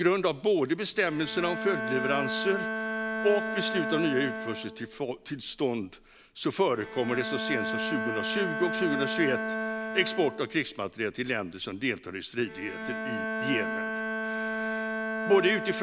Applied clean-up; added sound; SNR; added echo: none; Bowed string instrument; 4 dB; none.